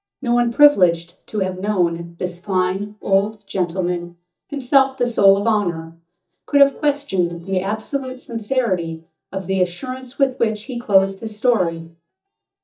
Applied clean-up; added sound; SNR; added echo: neural mask model DeepFilterNet 3.